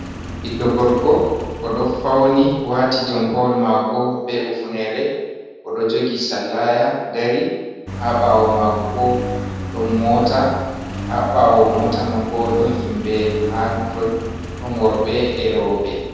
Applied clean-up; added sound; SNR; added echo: none; Engine; 10 dB; reverberation time 1.2 s.